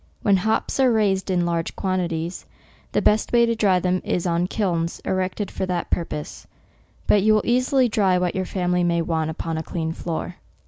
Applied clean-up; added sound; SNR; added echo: none; none; none; none.